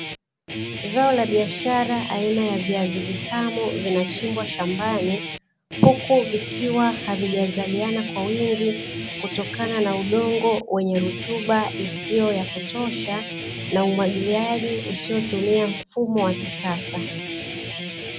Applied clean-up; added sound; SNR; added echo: none; Guitar; 7 dB; none.